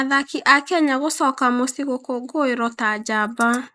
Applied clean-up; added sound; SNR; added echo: neural mask model Resemble Enhance denoiser.